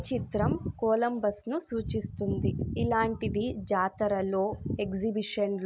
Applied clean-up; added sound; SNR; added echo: none; none; none; none.